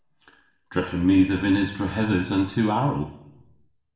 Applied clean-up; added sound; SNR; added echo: none; none; none; reverberation time 0.7 s.